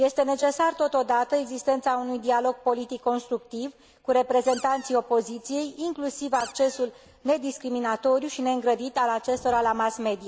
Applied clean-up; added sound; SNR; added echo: none; Squeak; 18 dB; none.